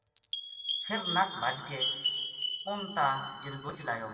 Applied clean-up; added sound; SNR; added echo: none; Chime; -5 dB; reverberation time 1.6 s.